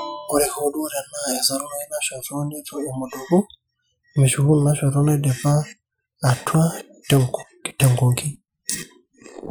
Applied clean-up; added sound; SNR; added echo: classical method Wiener filter.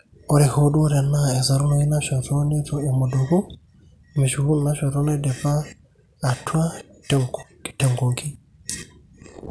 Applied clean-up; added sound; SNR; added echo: none; none; none; none.